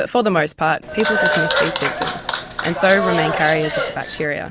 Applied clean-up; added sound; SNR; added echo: none; Applause / Clapping; 1 dB; none.